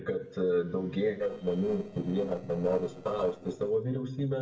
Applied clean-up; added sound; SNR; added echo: neural separator model SepFormer DNS4.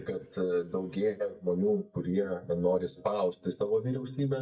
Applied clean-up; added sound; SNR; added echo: neural mask model DeepFilterNet 3.